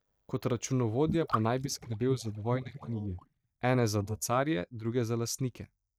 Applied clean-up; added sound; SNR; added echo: neural mask model DeepFilterNet 3.